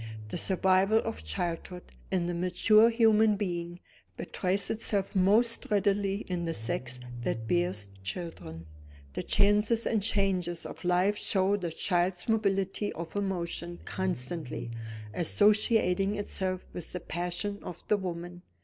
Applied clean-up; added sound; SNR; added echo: none; Engine starting / Car; 16 dB; none.